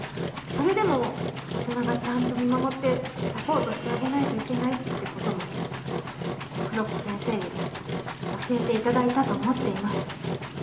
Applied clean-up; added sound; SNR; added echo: none; Engine; 3 dB; reverberation time 0.8 s.